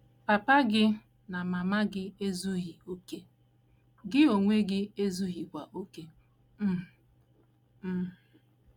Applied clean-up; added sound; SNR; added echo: none; none; none; none.